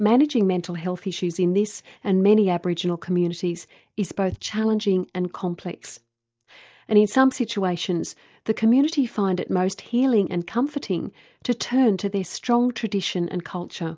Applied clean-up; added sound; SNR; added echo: neural mask model DeepFilterNet 3.